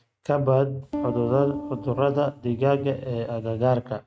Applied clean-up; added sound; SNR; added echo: neural mask model RNNoise.